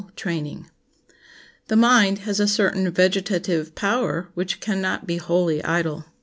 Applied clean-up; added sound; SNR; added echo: none; none; none; none.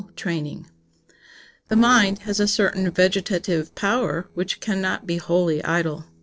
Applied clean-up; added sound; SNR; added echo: neural separator model SepFormer DNS4.